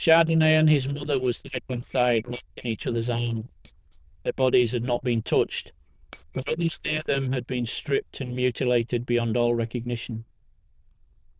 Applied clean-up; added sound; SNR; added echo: neural diffusion model UNIVERSE++.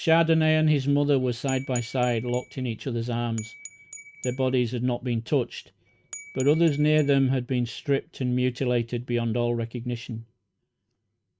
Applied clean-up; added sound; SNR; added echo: neural mask model RNNoise.